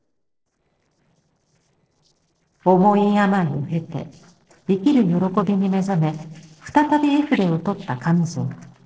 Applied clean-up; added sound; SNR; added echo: neural separator model SepFormer DNS4.